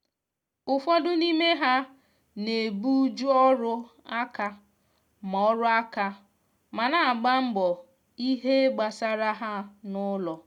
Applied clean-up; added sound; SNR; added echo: none; none; none; none.